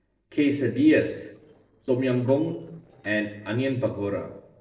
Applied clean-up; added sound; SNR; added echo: neural separator model SepFormer DNS4.